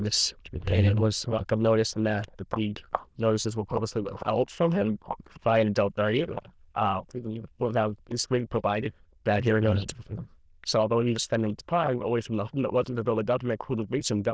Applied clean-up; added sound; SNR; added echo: neural diffusion model UNIVERSE++.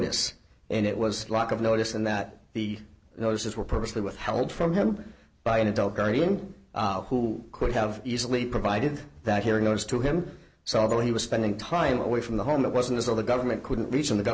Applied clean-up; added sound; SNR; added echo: none; none; none; none.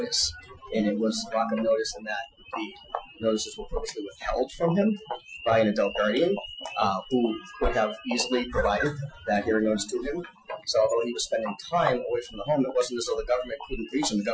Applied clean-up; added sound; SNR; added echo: classical method Wiener filter.